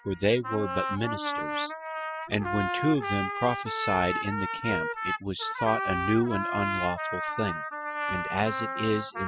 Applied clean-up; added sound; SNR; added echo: classical method spectral subtraction.